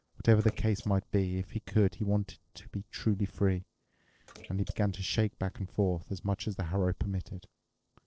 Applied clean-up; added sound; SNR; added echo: neural separator model SepFormer DNS4.